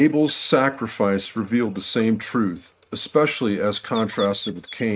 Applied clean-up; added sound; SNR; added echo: neural mask model RNNoise.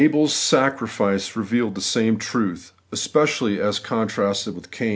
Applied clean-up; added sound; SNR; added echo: none; none; none; none.